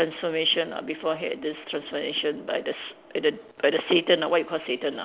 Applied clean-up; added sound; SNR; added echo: none; none; none; none.